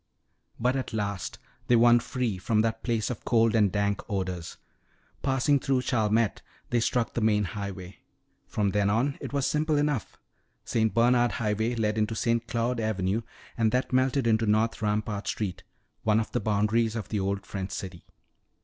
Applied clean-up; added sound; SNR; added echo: none; none; none; none.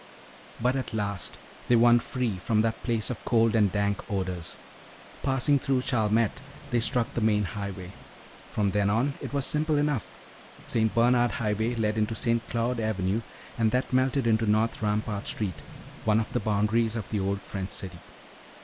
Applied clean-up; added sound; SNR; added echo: none; Sliding door + Water; 19 dB; none.